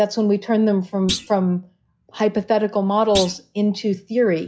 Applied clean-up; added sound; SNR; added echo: classical method log-MMSE.